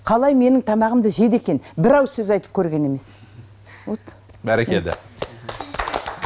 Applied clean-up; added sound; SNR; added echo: none; none; none; none.